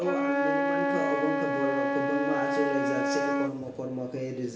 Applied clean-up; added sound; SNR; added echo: none; Wind instrument, woodwind instrument; -4 dB; reverberation time 1.1 s.